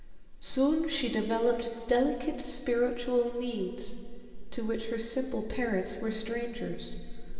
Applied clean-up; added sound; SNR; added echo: none; none; none; reverberation time 2.5 s.